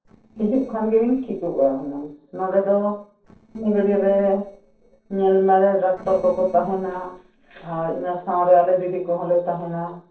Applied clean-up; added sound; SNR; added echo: neural separator model SepFormer DNS4.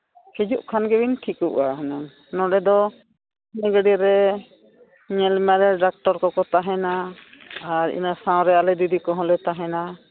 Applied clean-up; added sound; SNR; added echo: none; none; none; none.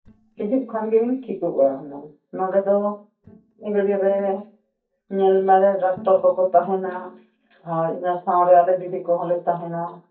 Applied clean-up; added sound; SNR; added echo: neural mask model DeepFilterNet 3.